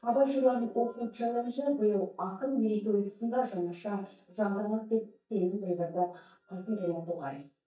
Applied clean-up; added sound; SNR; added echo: neural mask model DeepFilterNet 3.